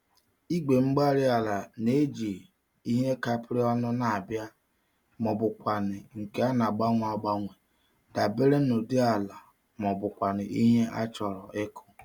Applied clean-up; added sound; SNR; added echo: none; none; none; none.